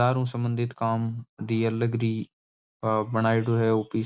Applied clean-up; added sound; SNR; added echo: none; none; none; none.